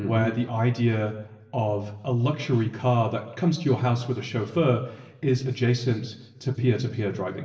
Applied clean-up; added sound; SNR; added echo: none; none; none; reverberation time 1.0 s.